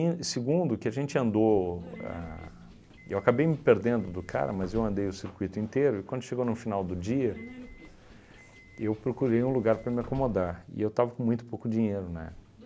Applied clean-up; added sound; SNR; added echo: none; Subway, metro, underground; 20 dB; none.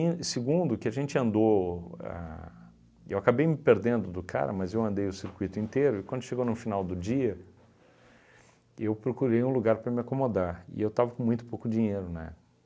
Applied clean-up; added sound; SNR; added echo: none; none; none; none.